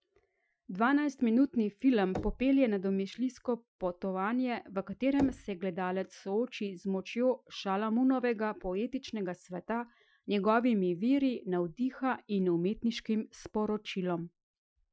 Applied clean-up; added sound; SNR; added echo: classical method Wiener filter.